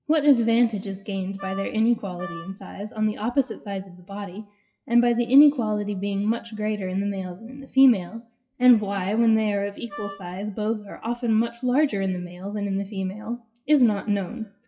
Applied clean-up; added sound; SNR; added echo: classical method WPE with log-MMSE.